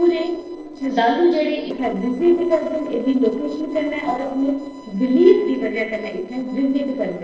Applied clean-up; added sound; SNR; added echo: neural separator model SepFormer DNS4.